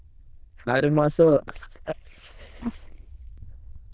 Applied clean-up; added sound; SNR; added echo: neural diffusion model UNIVERSE++.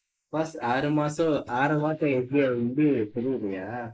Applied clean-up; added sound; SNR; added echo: neural mask model Resemble Enhance denoiser.